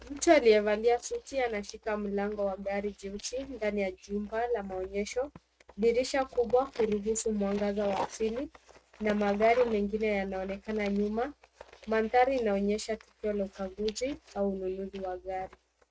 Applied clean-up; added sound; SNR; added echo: neural mask model RNNoise.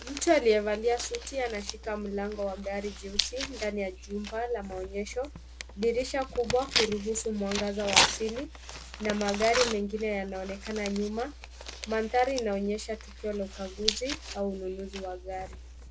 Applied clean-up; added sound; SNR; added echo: none; Tearing; 5 dB; none.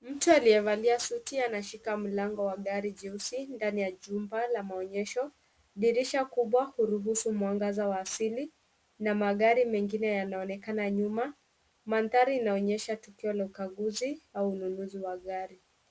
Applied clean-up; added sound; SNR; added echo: none; none; none; none.